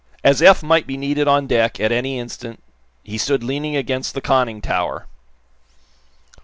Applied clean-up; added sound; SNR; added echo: none; none; none; none.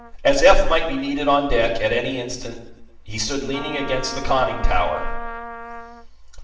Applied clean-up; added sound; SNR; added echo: none; Trumpet; 16 dB; reverberation time 0.8 s.